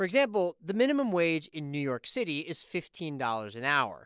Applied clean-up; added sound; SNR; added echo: none; none; none; none.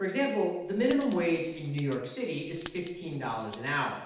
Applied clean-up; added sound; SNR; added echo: none; Coin (dropping); 8 dB; reverberation time 0.8 s.